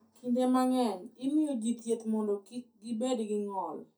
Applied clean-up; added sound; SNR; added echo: none; none; none; reverberation time 0.3 s.